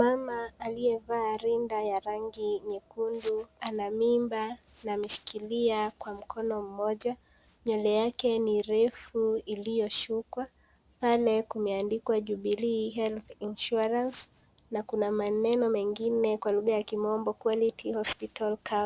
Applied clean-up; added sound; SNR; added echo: none; none; none; none.